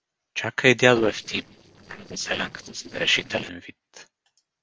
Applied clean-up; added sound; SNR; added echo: neural separator model SepFormer DNS4.